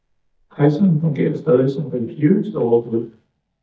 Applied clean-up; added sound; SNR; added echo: neural mask model DeepFilterNet 3.